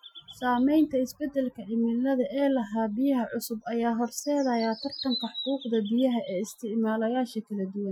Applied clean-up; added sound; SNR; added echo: classical method Wiener filter.